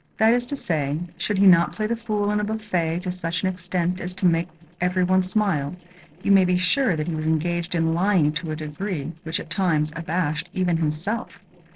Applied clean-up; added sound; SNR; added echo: neural separator model SepFormer DNS4.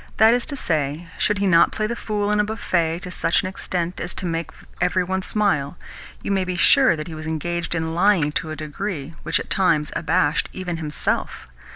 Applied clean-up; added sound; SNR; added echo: none; none; none; none.